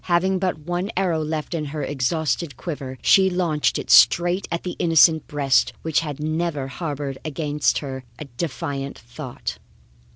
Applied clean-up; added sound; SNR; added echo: none; none; none; none.